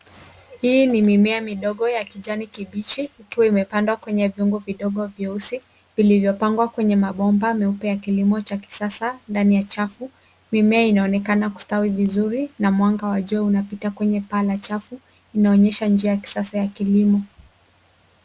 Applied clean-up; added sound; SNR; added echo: none; none; none; none.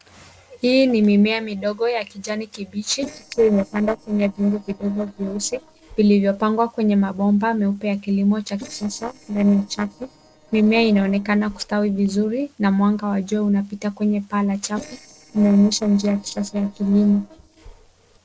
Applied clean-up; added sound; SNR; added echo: neural separator model SepFormer DNS4.